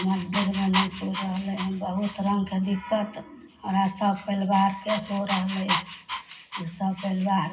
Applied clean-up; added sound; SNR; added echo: none; Dog; 9 dB; reverberation time 0.4 s.